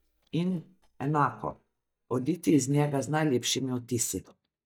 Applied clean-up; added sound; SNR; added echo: neural mask model DeepFilterNet 3.